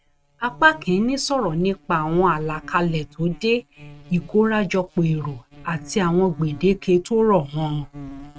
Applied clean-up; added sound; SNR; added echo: neural mask model RNNoise.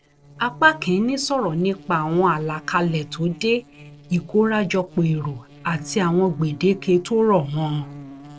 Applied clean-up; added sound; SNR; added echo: neural separator model SepFormer DNS4.